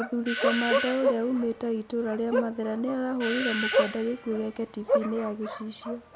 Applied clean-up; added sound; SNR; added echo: none; Doorbell + Bark; 1 dB; none.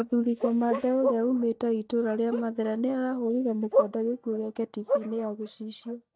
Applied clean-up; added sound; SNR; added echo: neural mask model DeepFilterNet 3.